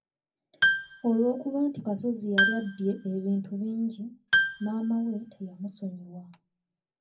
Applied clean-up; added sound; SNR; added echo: none; Piano; 0 dB; reverberation time 0.4 s.